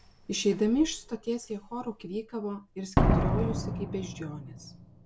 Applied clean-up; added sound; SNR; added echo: none; Slam; -1 dB; none.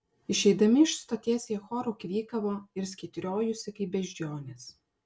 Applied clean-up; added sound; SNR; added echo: none; none; none; none.